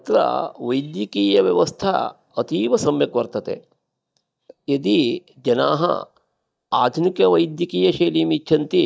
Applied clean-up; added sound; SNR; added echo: neural mask model DeepFilterNet 3.